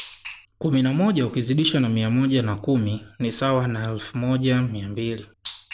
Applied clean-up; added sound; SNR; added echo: none; none; none; none.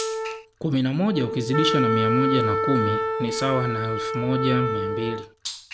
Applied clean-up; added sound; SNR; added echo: none; Wind instrument, woodwind instrument; 1 dB; none.